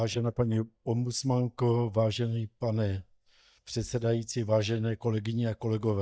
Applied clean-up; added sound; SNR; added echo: neural mask model DeepFilterNet 3.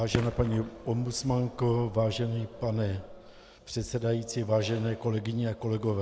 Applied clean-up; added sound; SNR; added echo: none; Fireworks; 13 dB; none.